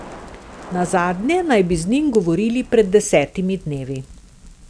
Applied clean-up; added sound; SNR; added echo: none; Crackle; 19 dB; none.